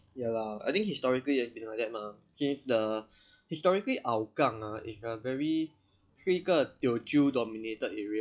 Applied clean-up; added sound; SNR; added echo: classical method log-MMSE.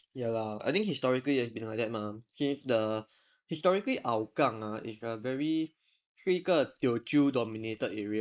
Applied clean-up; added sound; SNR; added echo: neural mask model Resemble Enhance denoiser.